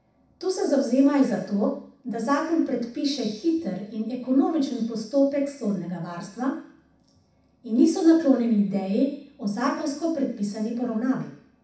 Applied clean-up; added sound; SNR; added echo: none; none; none; reverberation time 0.7 s.